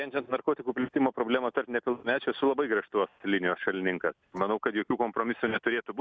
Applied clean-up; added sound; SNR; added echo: none; none; none; none.